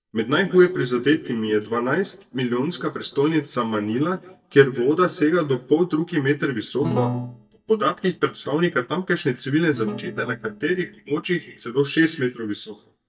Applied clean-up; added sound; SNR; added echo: neural mask model DeepFilterNet 3.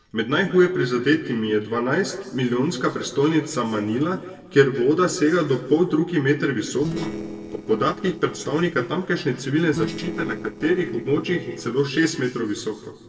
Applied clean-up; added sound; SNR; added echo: neural separator model SepFormer DNS4.